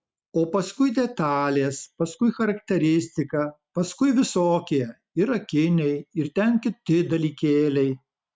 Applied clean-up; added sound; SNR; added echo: none; none; none; none.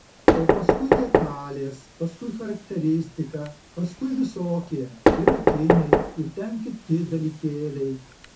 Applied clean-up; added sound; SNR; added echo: none; Knock; -3 dB; reverberation time 0.3 s.